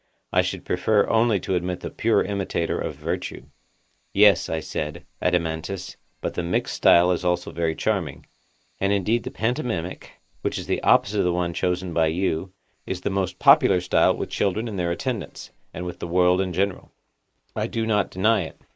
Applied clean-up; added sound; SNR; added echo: neural mask model Resemble Enhance denoiser.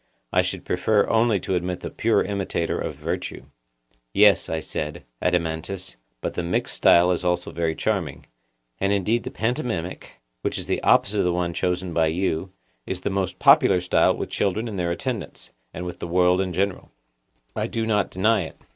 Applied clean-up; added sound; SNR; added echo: none; none; none; none.